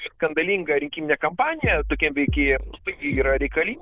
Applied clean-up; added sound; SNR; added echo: neural diffusion model UNIVERSE++.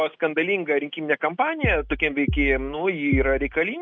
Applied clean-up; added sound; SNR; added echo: neural mask model RNNoise.